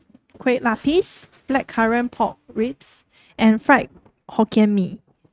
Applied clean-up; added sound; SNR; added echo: neural mask model RNNoise.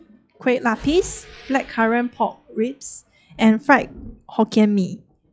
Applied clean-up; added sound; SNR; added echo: classical method log-MMSE.